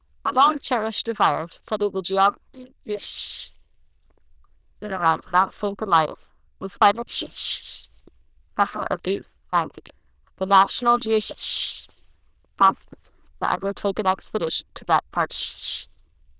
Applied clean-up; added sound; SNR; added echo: neural diffusion model UNIVERSE++.